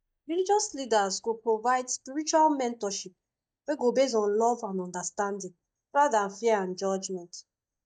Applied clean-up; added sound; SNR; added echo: neural mask model DeepFilterNet 3.